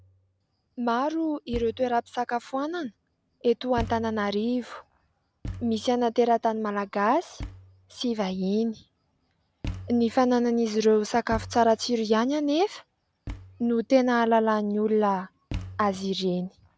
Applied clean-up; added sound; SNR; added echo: none; Thump, thud; 17 dB; none.